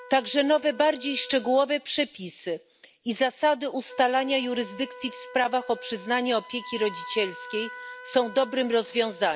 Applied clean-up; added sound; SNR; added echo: none; Wind instrument, woodwind instrument; 17 dB; none.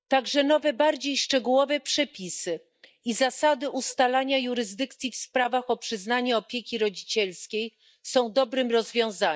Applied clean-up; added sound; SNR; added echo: neural mask model DeepFilterNet 3.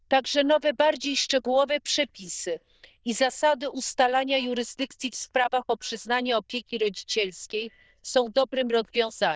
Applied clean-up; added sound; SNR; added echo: neural diffusion model UNIVERSE++.